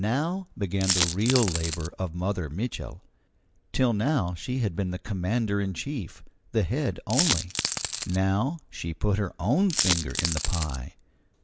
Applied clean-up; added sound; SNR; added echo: none; Coin (dropping); 1 dB; none.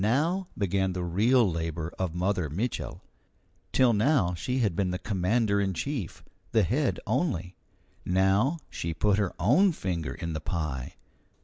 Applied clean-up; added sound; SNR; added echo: none; none; none; none.